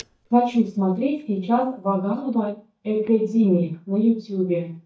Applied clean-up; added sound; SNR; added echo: neural mask model DeepFilterNet 3.